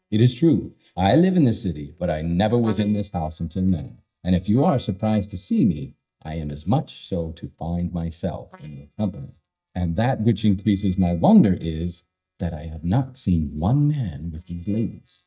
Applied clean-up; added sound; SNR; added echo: neural mask model DeepFilterNet 3.